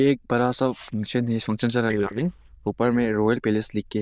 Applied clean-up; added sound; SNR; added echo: neural diffusion model UNIVERSE++.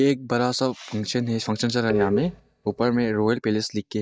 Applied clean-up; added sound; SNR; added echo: neural mask model DeepFilterNet 3.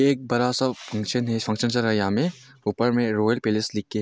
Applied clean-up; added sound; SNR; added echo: none; none; none; none.